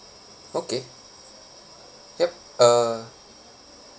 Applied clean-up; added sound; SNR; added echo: none; none; none; none.